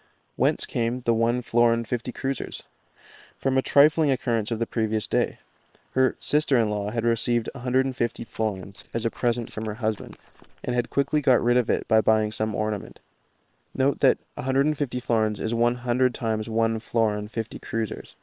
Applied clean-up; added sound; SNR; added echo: neural separator model SepFormer WHAM!.